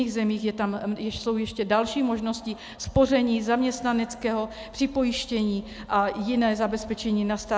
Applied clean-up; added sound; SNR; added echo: none; none; none; none.